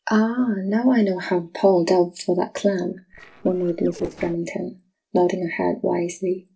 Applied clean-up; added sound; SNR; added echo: neural separator model SepFormer DNS4.